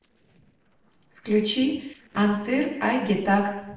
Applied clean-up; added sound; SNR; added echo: neural separator model SepFormer DNS4.